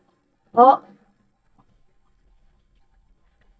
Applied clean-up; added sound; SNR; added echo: neural mask model DeepFilterNet 3.